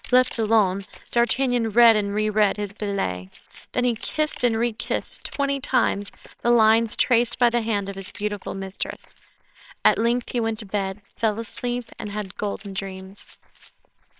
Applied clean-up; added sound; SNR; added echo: neural separator model SepFormer WHAMR!.